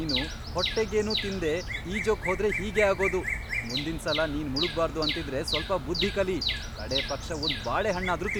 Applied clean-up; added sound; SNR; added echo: none; Bird vocalization, bird call, bird song; 3 dB; none.